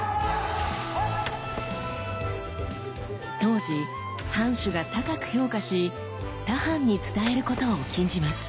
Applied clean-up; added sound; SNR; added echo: none; Drawer open or close; 11 dB; none.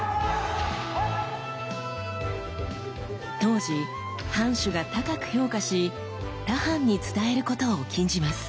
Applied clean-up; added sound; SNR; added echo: none; none; none; none.